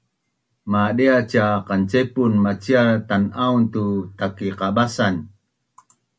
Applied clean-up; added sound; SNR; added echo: none; none; none; none.